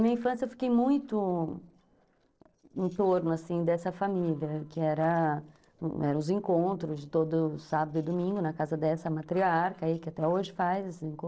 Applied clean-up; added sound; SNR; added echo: neural separator model SepFormer DNS4.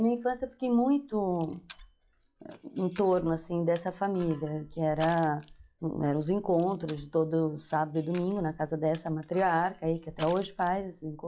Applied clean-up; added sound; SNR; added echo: classical method log-MMSE.